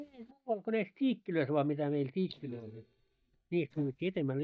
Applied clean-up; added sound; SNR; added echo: neural mask model DeepFilterNet 3.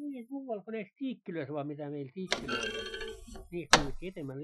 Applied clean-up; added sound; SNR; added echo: classical method Wiener filter.